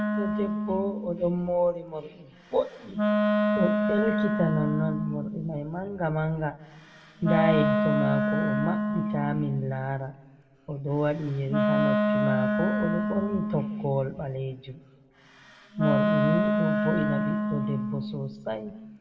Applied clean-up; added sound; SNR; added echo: none; Wind instrument, woodwind instrument; -2 dB; reverberation time 1.4 s.